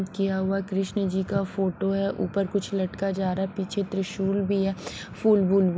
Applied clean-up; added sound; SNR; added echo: none; none; none; none.